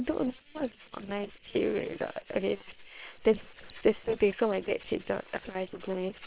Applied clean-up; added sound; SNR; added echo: neural separator model SepFormer WHAM!.